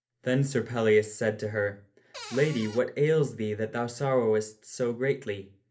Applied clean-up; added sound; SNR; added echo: none; Cupboard open or close; 15 dB; reverberation time 0.3 s.